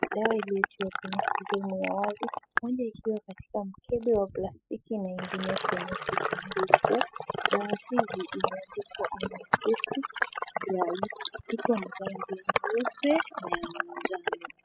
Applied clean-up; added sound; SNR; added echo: classical method spectral subtraction.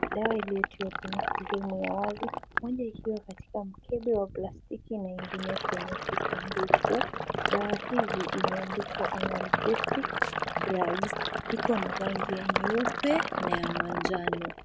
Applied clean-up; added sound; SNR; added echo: none; Sink (filling or washing); -1 dB; none.